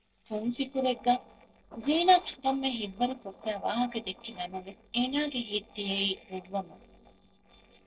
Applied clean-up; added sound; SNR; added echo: neural separator model SepFormer DNS4.